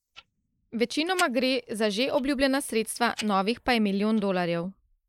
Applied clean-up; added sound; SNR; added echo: neural mask model Resemble Enhance denoiser.